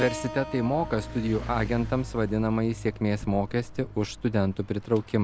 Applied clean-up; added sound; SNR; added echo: none; Keyboard (musical) + Mechanisms / Bicycle; 11 dB; none.